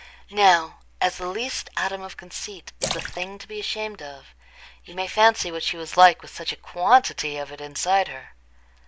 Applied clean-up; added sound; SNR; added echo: none; Splash, splatter; 11 dB; none.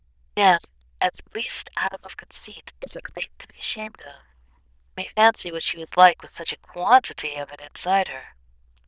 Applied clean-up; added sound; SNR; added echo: neural diffusion model UNIVERSE++.